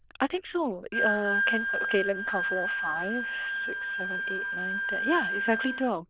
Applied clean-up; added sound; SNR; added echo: neural diffusion model UNIVERSE++.